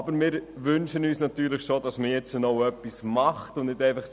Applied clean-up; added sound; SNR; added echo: none; none; none; none.